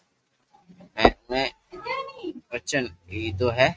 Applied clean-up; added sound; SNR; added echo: neural mask model RNNoise.